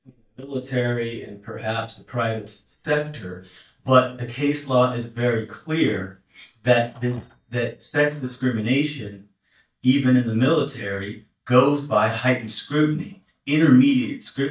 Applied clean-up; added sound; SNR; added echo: neural mask model DeepFilterNet 3.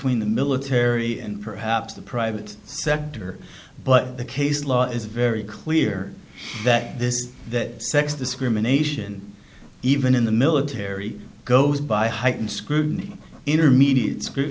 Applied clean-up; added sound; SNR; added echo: none; none; none; none.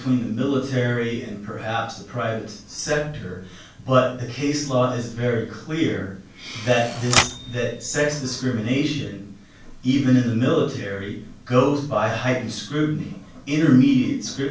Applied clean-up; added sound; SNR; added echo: none; Typewriter; 6 dB; reverberation time 0.3 s.